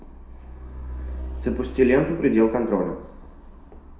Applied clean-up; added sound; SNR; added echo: none; Truck; 11 dB; reverberation time 0.6 s.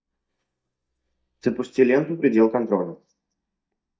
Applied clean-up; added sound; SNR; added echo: neural mask model DeepFilterNet 3.